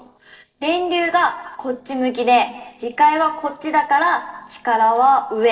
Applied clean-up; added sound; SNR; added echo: neural separator model SepFormer DNS4.